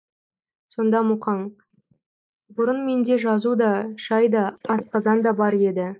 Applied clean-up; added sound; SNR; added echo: neural mask model Resemble Enhance denoiser.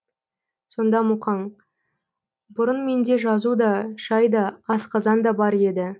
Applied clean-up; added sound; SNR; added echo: none; none; none; none.